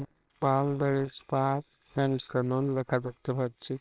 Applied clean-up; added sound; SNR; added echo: neural separator model SepFormer WHAMR!.